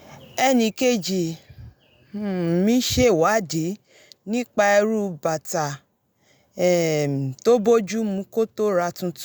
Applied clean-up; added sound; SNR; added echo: none; none; none; none.